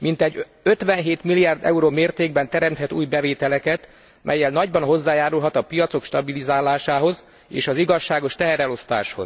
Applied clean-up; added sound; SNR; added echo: none; none; none; none.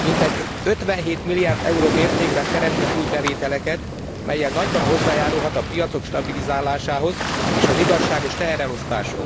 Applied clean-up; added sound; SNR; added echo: none; Waves, surf; 0 dB; none.